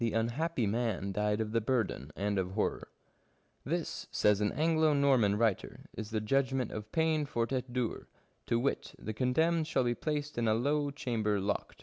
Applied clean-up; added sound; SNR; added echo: none; none; none; none.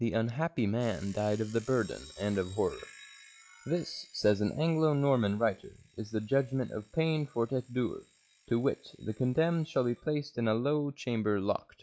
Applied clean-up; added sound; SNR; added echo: classical method log-MMSE.